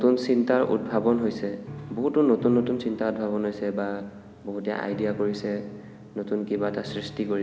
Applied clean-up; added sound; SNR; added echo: none; Piano; 16 dB; none.